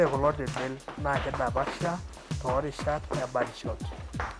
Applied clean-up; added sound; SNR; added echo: none; Run + Drum kit; 4 dB; none.